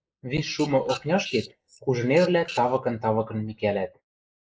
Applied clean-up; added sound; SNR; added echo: neural mask model Resemble Enhance denoiser.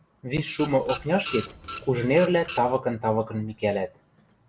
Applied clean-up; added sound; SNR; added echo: none; Printer; 11 dB; none.